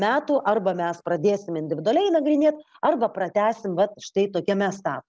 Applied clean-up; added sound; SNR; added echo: none; none; none; none.